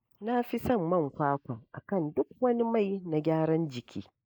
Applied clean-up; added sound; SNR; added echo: neural mask model Resemble Enhance denoiser.